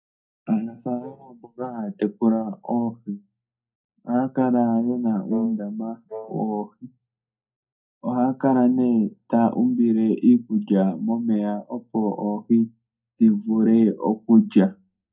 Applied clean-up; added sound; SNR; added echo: neural mask model DeepFilterNet 3.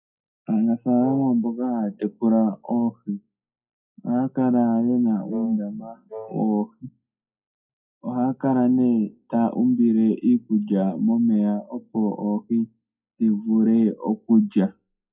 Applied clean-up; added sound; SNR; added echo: classical method WPE with log-MMSE.